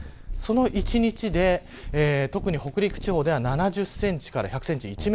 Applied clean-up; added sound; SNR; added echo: none; Purr; 10 dB; none.